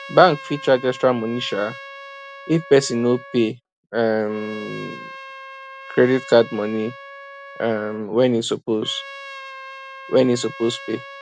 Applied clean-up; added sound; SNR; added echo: none; Trumpet; 16 dB; none.